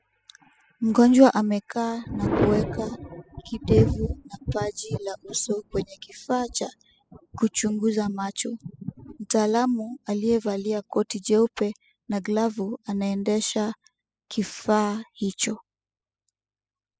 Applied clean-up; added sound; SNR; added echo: classical method spectral subtraction.